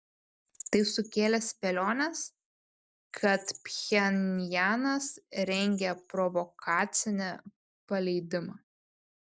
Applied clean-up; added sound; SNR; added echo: neural separator model SepFormer DNS4.